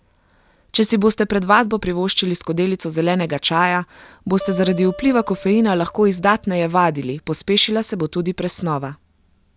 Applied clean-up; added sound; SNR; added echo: none; Acoustic guitar; 17 dB; none.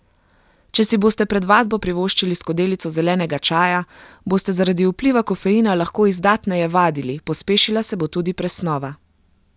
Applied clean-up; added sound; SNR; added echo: none; none; none; none.